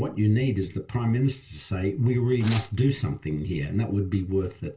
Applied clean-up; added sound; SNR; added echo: none; Tearing; 18 dB; reverberation time 0.2 s.